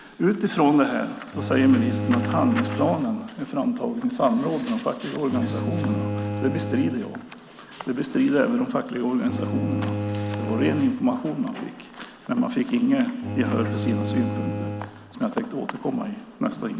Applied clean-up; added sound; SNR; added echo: none; Bowed string instrument; 7 dB; none.